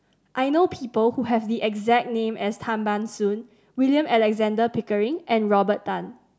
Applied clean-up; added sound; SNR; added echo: none; none; none; none.